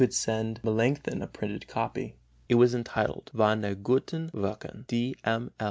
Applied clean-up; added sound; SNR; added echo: none; none; none; none.